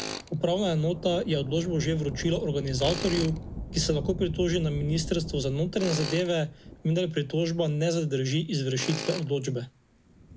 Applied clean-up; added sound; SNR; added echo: none; Thunder / Rain + Tools; 10 dB; none.